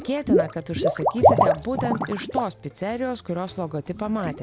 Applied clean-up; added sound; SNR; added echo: none; Water / Liquid; -4 dB; none.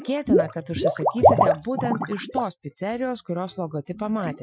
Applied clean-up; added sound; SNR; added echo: classical method Wiener filter.